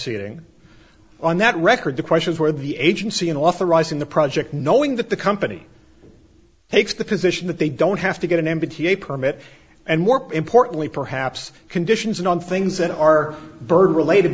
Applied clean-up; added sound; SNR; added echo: none; none; none; none.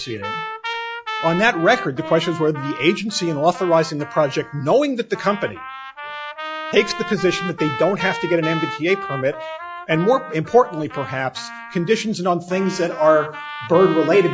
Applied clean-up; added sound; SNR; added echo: classical method log-MMSE.